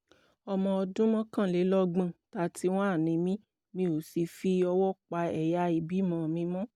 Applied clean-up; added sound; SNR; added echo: none; none; none; none.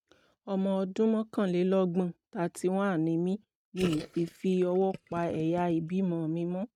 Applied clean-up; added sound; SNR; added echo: neural mask model RNNoise.